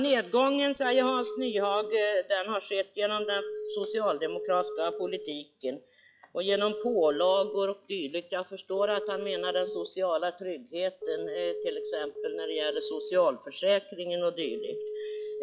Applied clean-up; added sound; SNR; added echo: classical method log-MMSE.